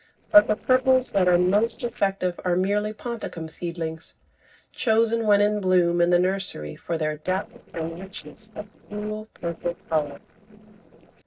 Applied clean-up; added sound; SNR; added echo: neural separator model SepFormer DNS4.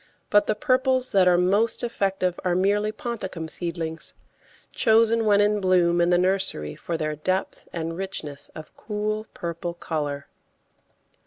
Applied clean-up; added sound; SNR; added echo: none; none; none; none.